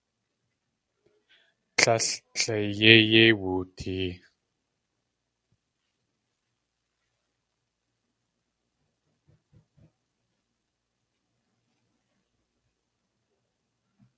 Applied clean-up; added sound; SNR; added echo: none; none; none; none.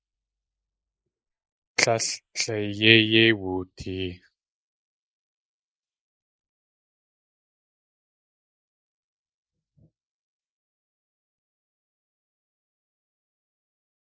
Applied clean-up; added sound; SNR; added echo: neural mask model Resemble Enhance denoiser.